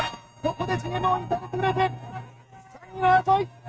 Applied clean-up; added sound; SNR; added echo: neural mask model RNNoise.